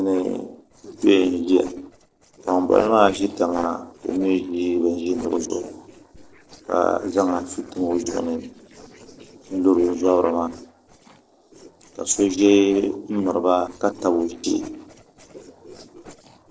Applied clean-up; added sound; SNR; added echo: neural separator model SepFormer DNS4.